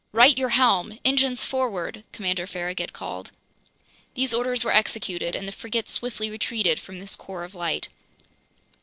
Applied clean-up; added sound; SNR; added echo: neural separator model SepFormer DNS4.